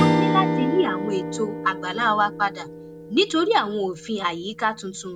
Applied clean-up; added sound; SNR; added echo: none; Strum; 3 dB; none.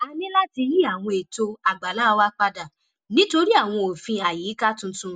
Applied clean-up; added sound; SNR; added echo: none; none; none; none.